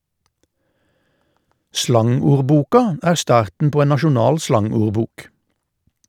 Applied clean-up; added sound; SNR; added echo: none; none; none; none.